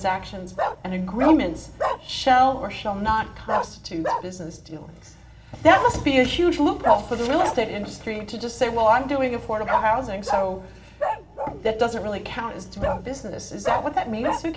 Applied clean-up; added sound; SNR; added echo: none; Bark; 7 dB; reverberation time 0.6 s.